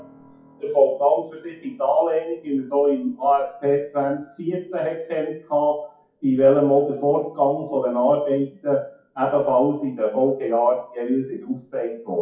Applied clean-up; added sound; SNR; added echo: classical method WPE with log-MMSE.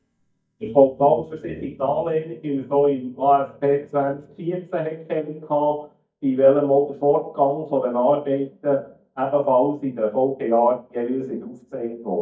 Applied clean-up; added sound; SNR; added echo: neural mask model DeepFilterNet 3.